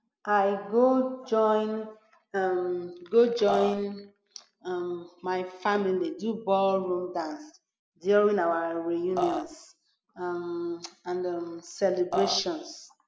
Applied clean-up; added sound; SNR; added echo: none; Burping, eructation; 3 dB; none.